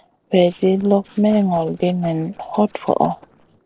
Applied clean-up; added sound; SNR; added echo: neural separator model SepFormer DNS4.